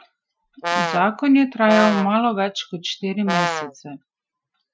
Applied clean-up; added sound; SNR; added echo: classical method Wiener filter.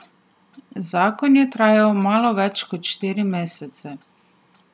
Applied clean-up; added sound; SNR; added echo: none; none; none; none.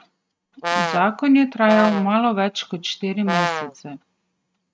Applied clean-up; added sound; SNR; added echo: neural mask model RNNoise.